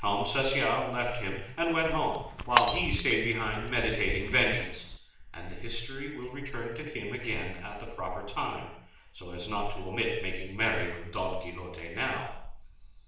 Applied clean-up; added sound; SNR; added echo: none; Shatter / Crushing; 3 dB; reverberation time 0.7 s.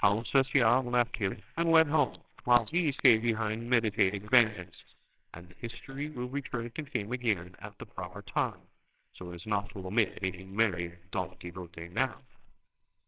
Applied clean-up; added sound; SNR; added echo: neural separator model SepFormer WHAMR!.